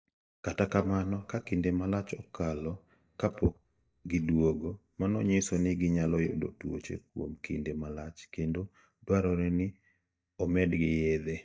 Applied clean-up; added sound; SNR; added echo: neural mask model DeepFilterNet 3.